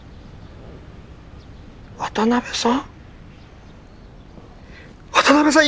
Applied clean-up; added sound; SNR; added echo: none; none; none; none.